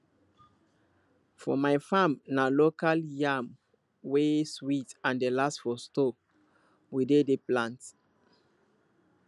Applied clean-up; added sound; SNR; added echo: none; none; none; none.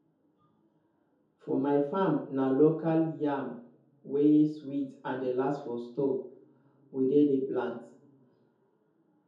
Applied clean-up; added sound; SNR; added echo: none; none; none; reverberation time 0.6 s.